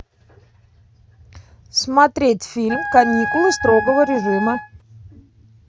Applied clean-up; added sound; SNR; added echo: neural mask model RNNoise.